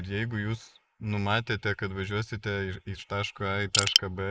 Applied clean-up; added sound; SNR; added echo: neural mask model Resemble Enhance denoiser.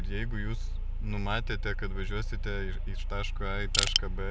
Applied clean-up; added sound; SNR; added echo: none; Crushing; -1 dB; none.